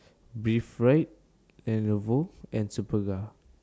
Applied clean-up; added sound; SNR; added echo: none; none; none; none.